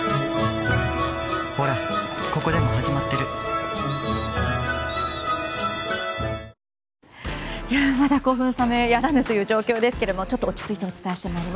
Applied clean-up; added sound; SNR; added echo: none; none; none; none.